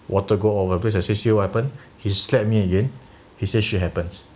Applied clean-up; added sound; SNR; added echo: none; none; none; none.